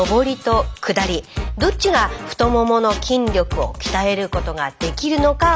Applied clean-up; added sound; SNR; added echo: none; none; none; none.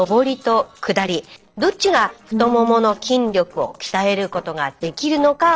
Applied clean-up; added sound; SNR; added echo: neural separator model SepFormer DNS4.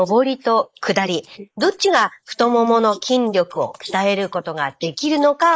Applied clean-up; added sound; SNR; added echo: neural mask model Resemble Enhance denoiser.